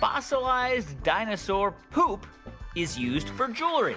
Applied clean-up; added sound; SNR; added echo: none; none; none; none.